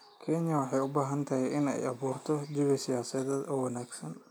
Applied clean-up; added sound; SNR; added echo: none; none; none; none.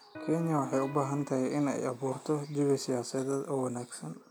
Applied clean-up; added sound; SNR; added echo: none; Electric guitar; 12 dB; none.